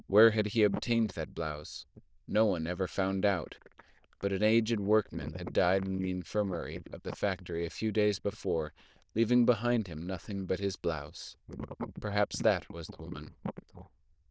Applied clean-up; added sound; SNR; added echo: neural diffusion model UNIVERSE++.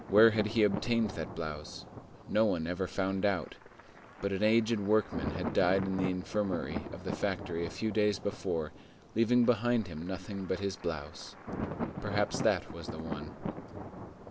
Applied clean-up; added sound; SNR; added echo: none; Thunder; 10 dB; none.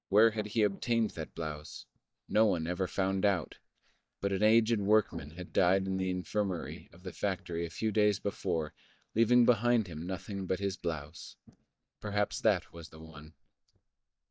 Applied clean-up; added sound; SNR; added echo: neural mask model DeepFilterNet 3.